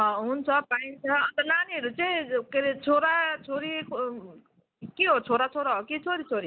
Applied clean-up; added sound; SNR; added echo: none; none; none; none.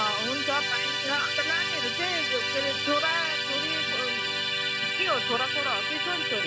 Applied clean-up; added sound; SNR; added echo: none; Musical instrument; -4 dB; none.